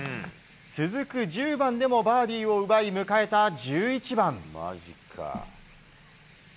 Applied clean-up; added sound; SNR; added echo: none; none; none; none.